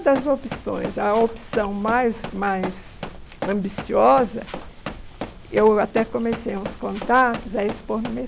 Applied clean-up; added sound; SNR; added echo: none; Run; 12 dB; none.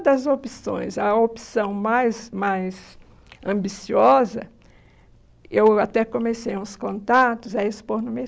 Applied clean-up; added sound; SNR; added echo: none; none; none; none.